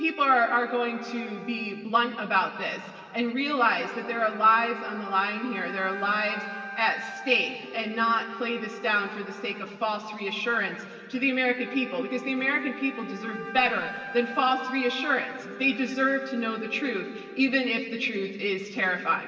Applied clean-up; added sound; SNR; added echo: none; Wind instrument, woodwind instrument; 15 dB; reverberation time 2.3 s.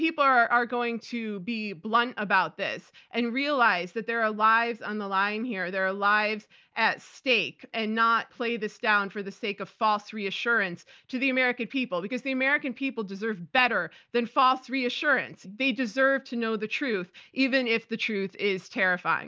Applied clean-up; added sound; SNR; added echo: none; none; none; none.